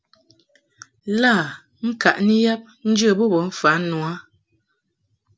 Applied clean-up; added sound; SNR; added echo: none; none; none; none.